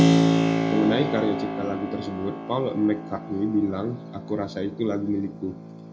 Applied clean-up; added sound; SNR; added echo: none; Keyboard (musical); -1 dB; reverberation time 0.3 s.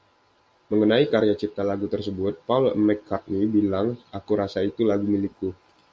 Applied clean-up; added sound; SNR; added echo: none; none; none; none.